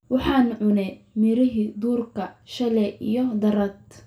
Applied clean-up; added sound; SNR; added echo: none; none; none; reverberation time 0.3 s.